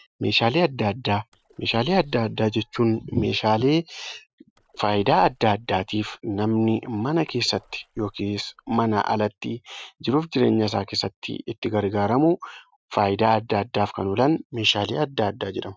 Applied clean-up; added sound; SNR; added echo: neural mask model RNNoise.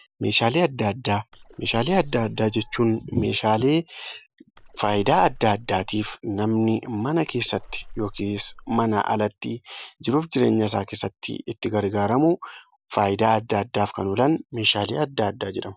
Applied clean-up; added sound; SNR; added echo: none; Splash, splatter; 16 dB; none.